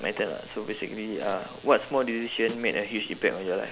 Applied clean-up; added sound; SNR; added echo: none; Snare drum; 14 dB; none.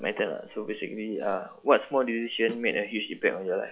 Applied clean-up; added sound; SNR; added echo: classical method log-MMSE.